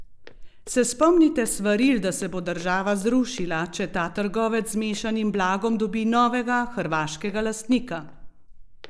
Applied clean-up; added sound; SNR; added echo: neural mask model Resemble Enhance denoiser.